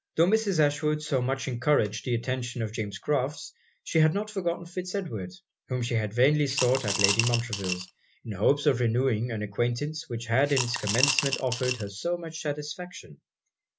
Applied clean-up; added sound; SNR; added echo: none; Coin (dropping) / Glass; 3 dB; none.